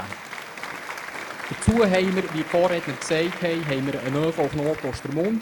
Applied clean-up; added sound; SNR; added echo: none; Applause; 11 dB; none.